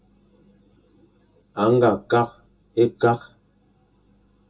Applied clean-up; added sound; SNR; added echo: none; none; none; reverberation time 0.2 s.